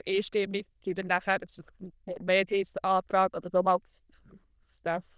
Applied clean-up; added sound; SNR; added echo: neural diffusion model UNIVERSE++.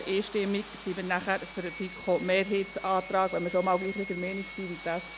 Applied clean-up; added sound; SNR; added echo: none; Sawing; 13 dB; none.